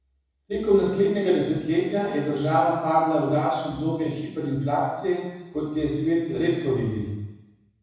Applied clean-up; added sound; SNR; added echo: none; none; none; reverberation time 1.1 s.